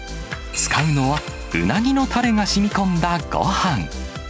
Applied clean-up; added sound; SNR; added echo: none; none; none; none.